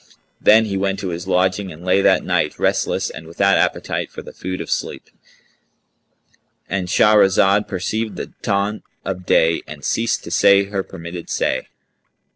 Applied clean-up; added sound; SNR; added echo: neural separator model SepFormer DNS4.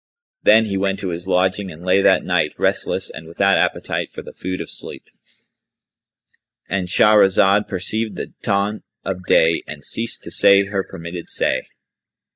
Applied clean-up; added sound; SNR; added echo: neural mask model DeepFilterNet 3.